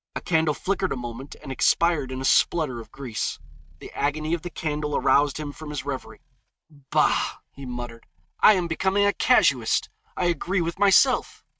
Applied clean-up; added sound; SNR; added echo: neural mask model RNNoise.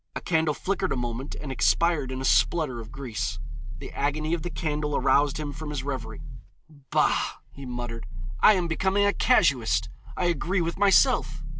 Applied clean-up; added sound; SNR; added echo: none; Growling; 3 dB; none.